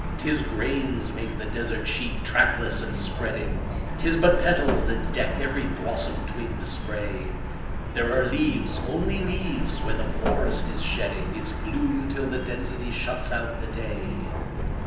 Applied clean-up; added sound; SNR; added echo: none; Truck; 0 dB; reverberation time 0.9 s.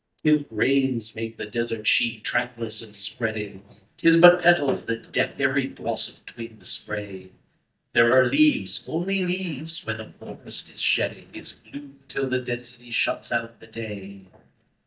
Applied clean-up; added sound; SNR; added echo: neural mask model DeepFilterNet 3.